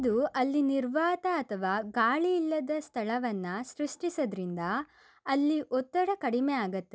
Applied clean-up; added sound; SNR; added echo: none; none; none; none.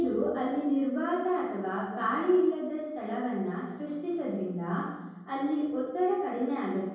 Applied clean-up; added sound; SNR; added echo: none; none; none; reverberation time 1.3 s.